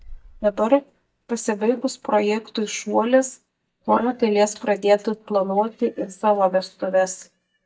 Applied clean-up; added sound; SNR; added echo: neural mask model DeepFilterNet 3.